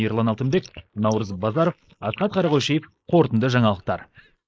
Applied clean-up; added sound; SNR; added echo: neural mask model Resemble Enhance denoiser.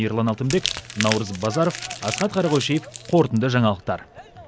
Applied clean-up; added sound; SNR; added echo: none; Crumpling, crinkling; 10 dB; none.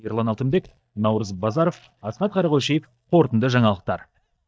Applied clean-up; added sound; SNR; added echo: neural mask model DeepFilterNet 3.